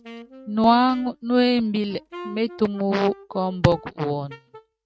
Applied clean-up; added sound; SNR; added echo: neural mask model RNNoise.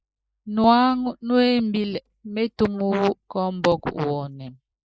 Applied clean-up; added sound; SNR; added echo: neural mask model Resemble Enhance denoiser.